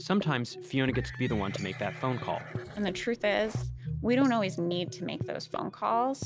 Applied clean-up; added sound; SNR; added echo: none; Livestock, farm animals, working animals; 16 dB; none.